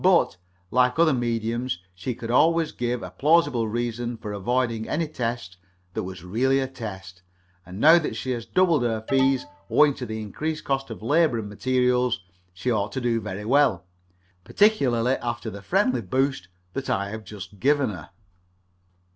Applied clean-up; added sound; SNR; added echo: none; Alarm; 14 dB; none.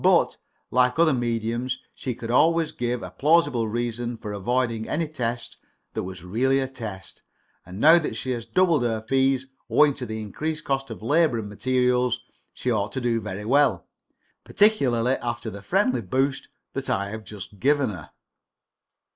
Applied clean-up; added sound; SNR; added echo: neural mask model Resemble Enhance denoiser.